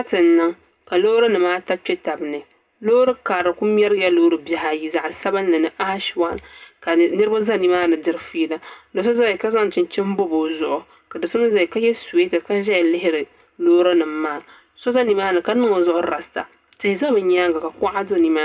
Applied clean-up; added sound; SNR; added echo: none; none; none; reverberation time 0.2 s.